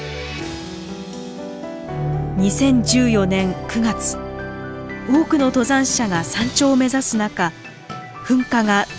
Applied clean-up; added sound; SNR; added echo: none; none; none; none.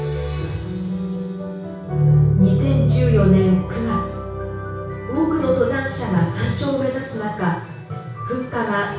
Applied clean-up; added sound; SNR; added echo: none; none; none; reverberation time 0.6 s.